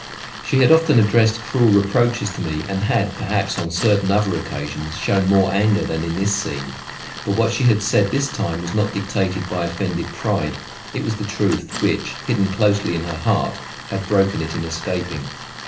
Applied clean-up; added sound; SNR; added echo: none; Tools; 13 dB; reverberation time 0.3 s.